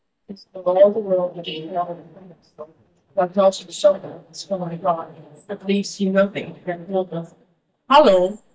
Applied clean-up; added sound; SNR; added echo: neural mask model DeepFilterNet 3.